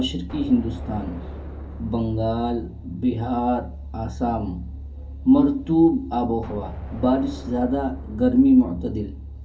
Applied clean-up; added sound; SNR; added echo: none; Explosion; 18 dB; reverberation time 0.2 s.